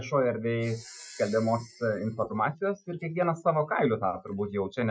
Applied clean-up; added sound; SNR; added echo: classical method Wiener filter.